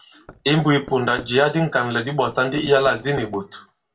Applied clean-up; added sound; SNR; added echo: none; Knock; 19 dB; reverberation time 0.2 s.